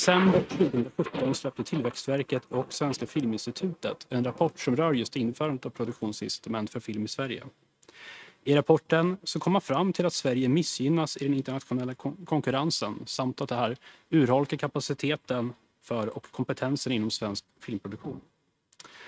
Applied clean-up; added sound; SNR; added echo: neural mask model RNNoise.